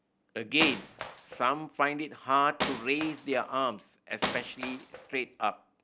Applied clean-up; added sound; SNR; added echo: none; Wood; 7 dB; none.